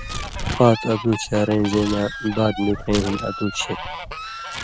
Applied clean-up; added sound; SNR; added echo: none; Fowl + Tearing; 8 dB; none.